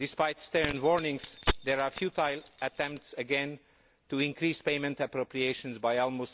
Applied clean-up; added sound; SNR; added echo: none; Keys jangling; 6 dB; none.